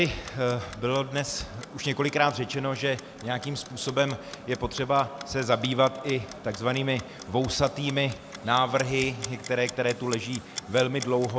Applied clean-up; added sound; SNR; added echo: none; Clock; 16 dB; none.